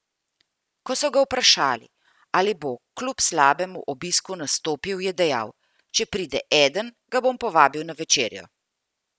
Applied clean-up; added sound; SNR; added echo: none; none; none; none.